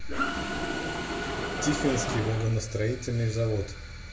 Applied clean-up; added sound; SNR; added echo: none; Mechanisms; 4 dB; reverberation time 0.9 s.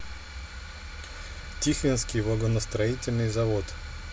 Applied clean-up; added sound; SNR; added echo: none; none; none; none.